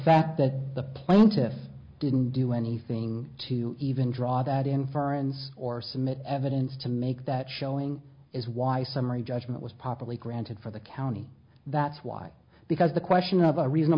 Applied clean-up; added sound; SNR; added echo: none; none; none; none.